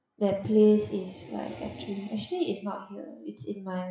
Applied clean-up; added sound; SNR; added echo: classical method WPE with log-MMSE.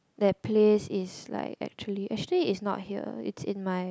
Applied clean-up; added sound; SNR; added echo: none; none; none; none.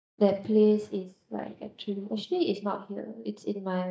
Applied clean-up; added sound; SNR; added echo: neural mask model DeepFilterNet 3.